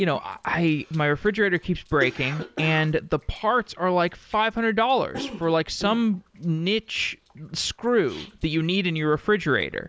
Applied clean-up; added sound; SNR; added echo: none; Cough; 17 dB; none.